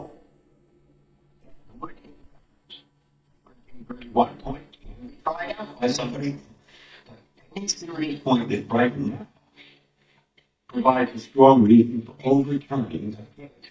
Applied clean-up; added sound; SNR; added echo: neural mask model DeepFilterNet 3.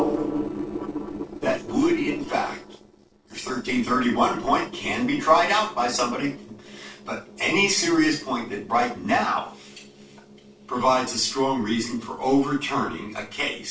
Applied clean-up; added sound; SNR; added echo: neural separator model SepFormer DNS4.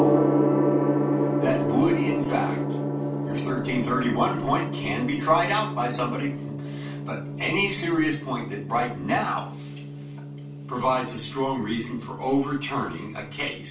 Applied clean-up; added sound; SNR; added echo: none; Gong; 0 dB; reverberation time 0.3 s.